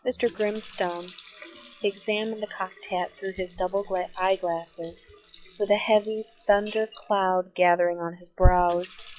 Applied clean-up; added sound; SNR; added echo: classical method log-MMSE.